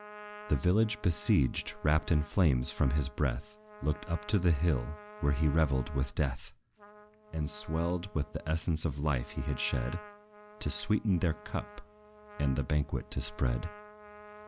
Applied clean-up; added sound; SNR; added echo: none; Trumpet; 19 dB; none.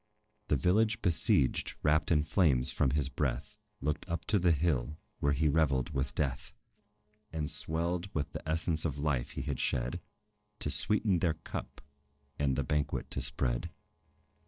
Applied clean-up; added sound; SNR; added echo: neural separator model SepFormer DNS4.